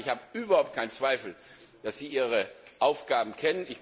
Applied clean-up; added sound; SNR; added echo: none; none; none; none.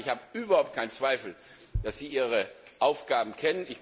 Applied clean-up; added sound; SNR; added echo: none; Bass drum; 12 dB; none.